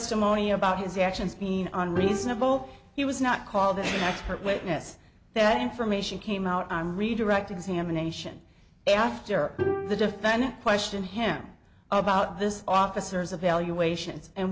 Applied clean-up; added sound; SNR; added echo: none; Bowed string instrument; 9 dB; none.